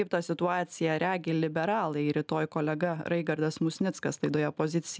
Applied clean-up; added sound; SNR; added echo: none; none; none; none.